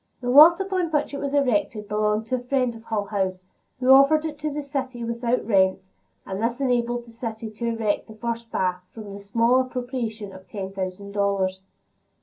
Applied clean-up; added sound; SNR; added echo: none; none; none; reverberation time 0.3 s.